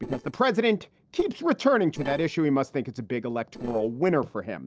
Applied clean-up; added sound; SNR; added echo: neural separator model SepFormer DNS4.